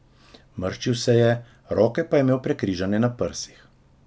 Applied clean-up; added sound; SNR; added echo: none; none; none; none.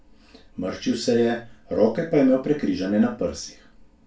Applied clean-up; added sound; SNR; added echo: none; none; none; reverberation time 0.3 s.